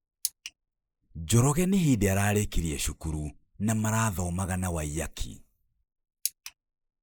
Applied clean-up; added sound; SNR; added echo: neural mask model Resemble Enhance denoiser.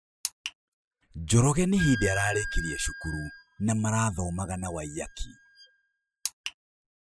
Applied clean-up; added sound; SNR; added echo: classical method spectral subtraction.